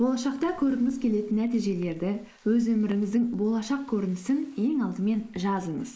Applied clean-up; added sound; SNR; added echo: neural mask model Resemble Enhance denoiser.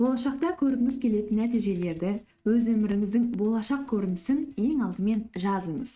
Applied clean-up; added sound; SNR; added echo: neural mask model RNNoise.